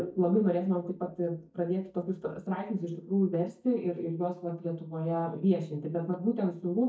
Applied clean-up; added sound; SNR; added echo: neural mask model DeepFilterNet 3.